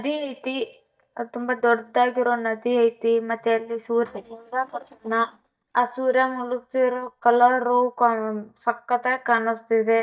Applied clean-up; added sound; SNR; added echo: neural mask model DeepFilterNet 3.